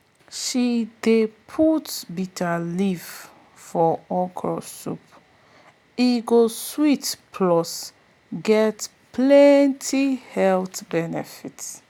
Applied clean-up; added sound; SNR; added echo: none; none; none; none.